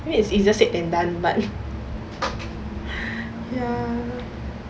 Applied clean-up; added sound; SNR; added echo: none; none; none; none.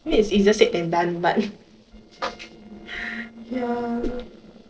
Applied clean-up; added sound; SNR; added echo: neural separator model SepFormer DNS4.